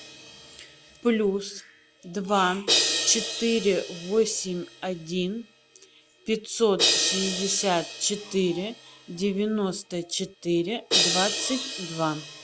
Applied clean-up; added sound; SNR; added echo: none; Crash cymbal; 4 dB; none.